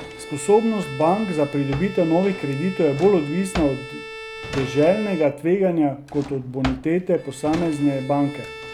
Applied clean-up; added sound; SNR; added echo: none; Bowed string instrument + Drawer open or close; 13 dB; none.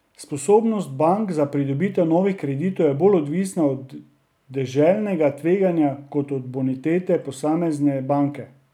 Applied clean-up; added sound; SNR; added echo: none; none; none; none.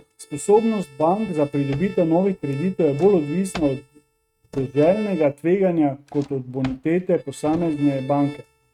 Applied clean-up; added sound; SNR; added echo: neural mask model RNNoise.